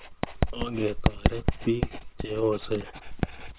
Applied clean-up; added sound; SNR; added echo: neural separator model SepFormer WHAM!.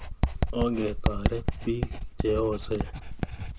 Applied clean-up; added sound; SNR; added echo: none; Writing; -2 dB; none.